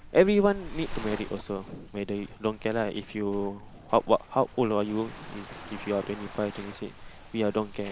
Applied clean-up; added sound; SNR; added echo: none; Waves, surf; 14 dB; none.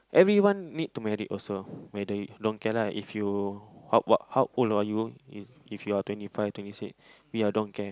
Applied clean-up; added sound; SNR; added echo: none; none; none; none.